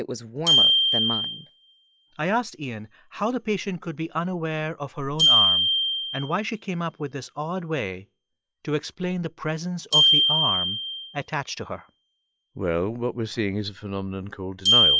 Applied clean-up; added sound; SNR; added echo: classical method log-MMSE.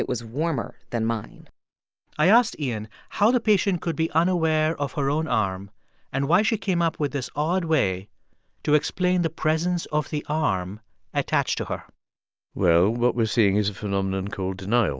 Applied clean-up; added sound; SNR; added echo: none; none; none; none.